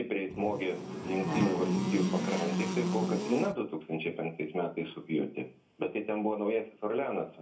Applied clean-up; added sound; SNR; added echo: none; Buzz; 0 dB; reverberation time 0.3 s.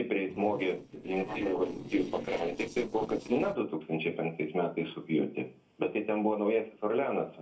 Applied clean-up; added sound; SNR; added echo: neural separator model SepFormer DNS4.